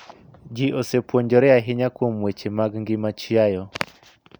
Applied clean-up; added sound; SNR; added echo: none; none; none; none.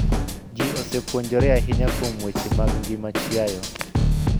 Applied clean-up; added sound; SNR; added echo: none; Drum kit; -4 dB; none.